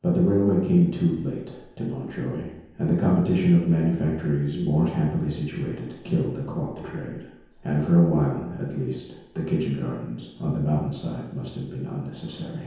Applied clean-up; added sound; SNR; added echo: none; none; none; reverberation time 0.9 s.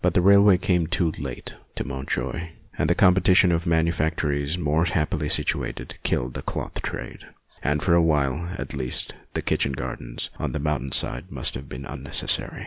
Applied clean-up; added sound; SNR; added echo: none; none; none; none.